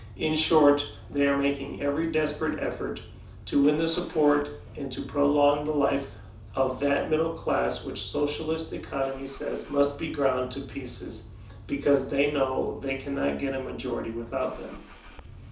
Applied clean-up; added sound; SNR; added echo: none; Engine starting / Car; 17 dB; reverberation time 0.9 s.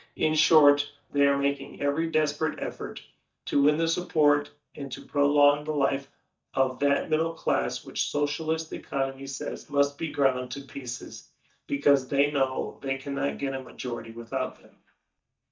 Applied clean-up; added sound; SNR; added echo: neural mask model DeepFilterNet 3.